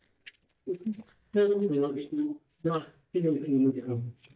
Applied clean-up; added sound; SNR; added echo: neural mask model DeepFilterNet 3.